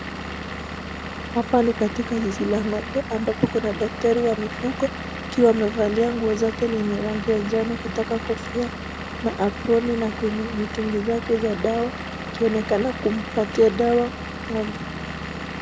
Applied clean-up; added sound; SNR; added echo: none; Engine / Vehicle; 8 dB; none.